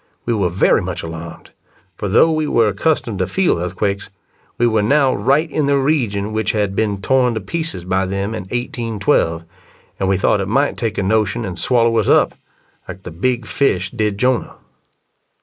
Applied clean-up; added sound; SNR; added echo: neural mask model Resemble Enhance denoiser.